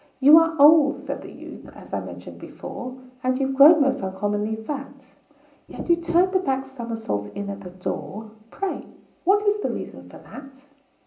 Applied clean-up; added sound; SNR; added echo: none; none; none; reverberation time 0.5 s.